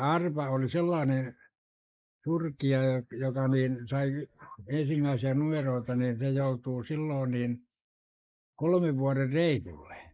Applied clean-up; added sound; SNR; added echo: neural mask model Resemble Enhance denoiser.